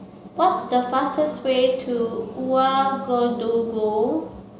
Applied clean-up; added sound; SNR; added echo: none; none; none; none.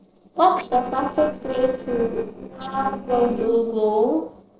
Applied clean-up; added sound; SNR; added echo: neural separator model SepFormer DNS4.